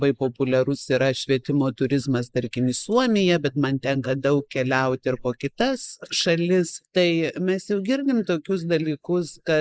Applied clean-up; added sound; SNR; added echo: neural mask model Resemble Enhance denoiser.